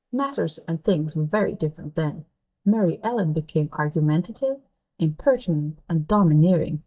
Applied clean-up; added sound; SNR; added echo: neural mask model DeepFilterNet 3.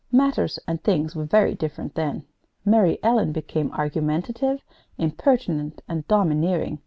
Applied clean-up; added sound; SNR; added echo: none; none; none; none.